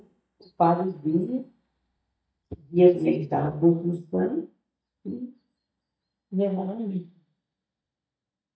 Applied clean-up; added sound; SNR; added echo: neural mask model DeepFilterNet 3.